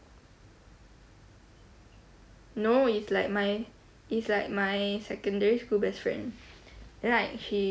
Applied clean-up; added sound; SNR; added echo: none; none; none; none.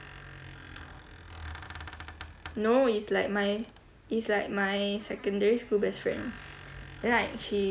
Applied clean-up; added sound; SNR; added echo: none; Squeak; 16 dB; none.